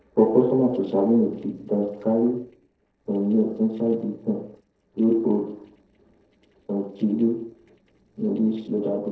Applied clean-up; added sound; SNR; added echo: neural separator model SepFormer DNS4.